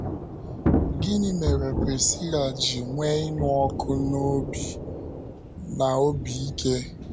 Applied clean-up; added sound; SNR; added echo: none; Thunder / Rain; 3 dB; none.